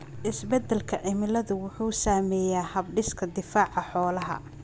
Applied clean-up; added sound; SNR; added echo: none; none; none; none.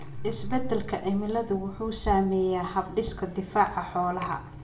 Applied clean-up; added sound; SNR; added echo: none; none; none; reverberation time 0.6 s.